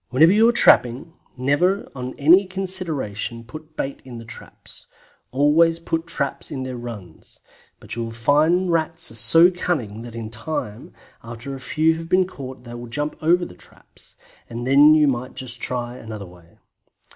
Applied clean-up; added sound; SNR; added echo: none; none; none; none.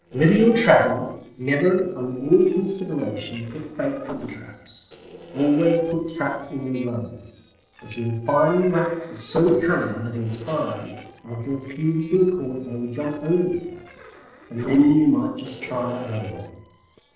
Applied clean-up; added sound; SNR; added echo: neural separator model SepFormer DNS4.